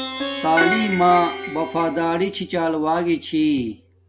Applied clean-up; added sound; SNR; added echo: none; Plucked string instrument; 7 dB; none.